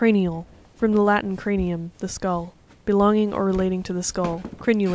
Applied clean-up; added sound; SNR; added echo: none; Walk, footsteps; 19 dB; none.